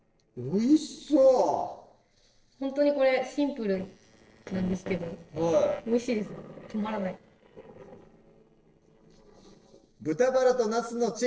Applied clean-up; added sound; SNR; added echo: neural separator model SepFormer DNS4.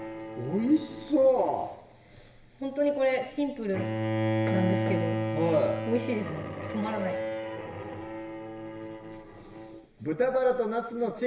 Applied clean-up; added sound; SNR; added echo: none; Bowed string instrument; 4 dB; reverberation time 1.0 s.